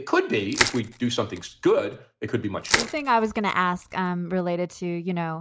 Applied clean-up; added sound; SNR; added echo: none; Crushing; 5 dB; none.